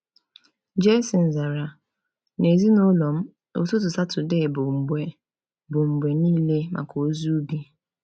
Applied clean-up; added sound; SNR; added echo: none; none; none; none.